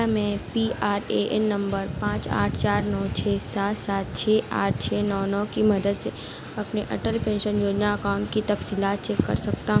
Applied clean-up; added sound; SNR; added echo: none; none; none; none.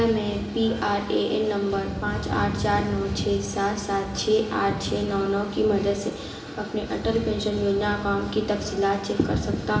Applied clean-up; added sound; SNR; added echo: none; none; none; reverberation time 0.9 s.